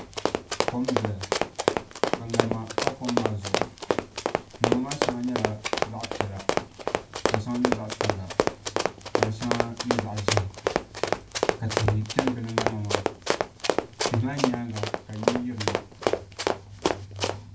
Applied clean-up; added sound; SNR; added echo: none; Run; -5 dB; reverberation time 0.3 s.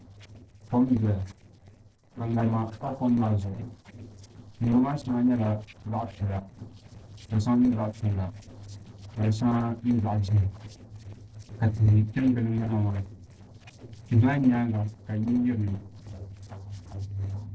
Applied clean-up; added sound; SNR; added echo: neural separator model SepFormer DNS4.